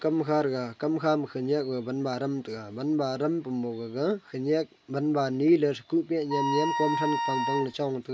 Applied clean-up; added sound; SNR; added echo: none; Wind instrument, woodwind instrument; 2 dB; none.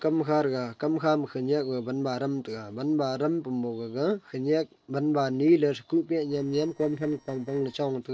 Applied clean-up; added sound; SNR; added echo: neural separator model SepFormer DNS4.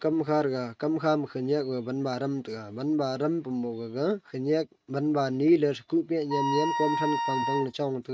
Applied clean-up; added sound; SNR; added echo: neural mask model RNNoise.